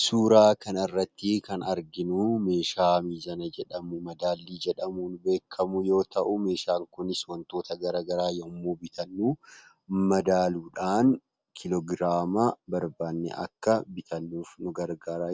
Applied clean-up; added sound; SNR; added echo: none; none; none; none.